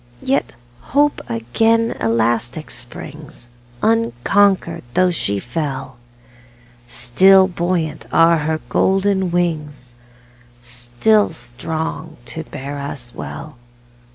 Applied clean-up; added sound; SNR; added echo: none; none; none; none.